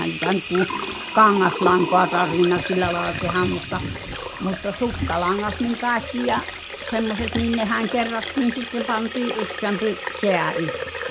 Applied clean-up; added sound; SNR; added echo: none; Sink (filling or washing) / Water tap, faucet; 6 dB; none.